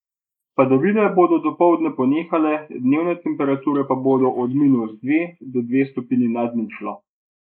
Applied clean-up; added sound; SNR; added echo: neural mask model Resemble Enhance denoiser.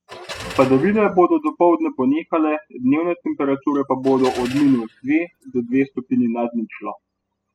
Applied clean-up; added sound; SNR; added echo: classical method spectral subtraction.